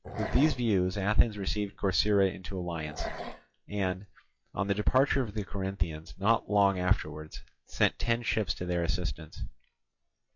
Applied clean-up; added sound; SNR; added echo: classical method log-MMSE.